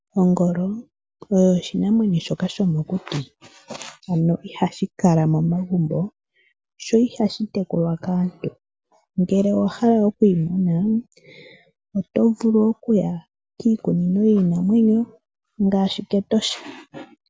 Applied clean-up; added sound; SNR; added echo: none; none; none; none.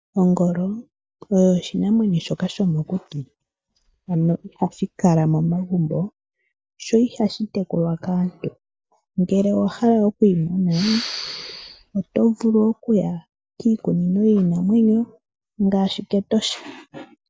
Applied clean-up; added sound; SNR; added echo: neural mask model DeepFilterNet 3.